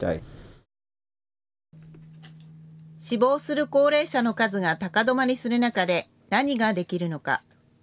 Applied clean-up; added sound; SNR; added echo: none; none; none; none.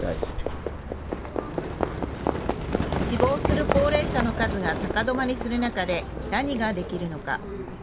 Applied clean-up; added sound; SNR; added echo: none; Livestock, farm animals, working animals; 0 dB; none.